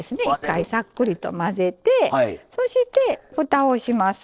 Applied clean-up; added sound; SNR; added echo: neural separator model SepFormer DNS4.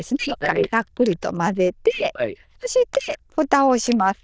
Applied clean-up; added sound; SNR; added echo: neural diffusion model UNIVERSE++.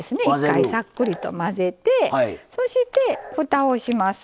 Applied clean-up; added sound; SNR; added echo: none; Bark; 15 dB; none.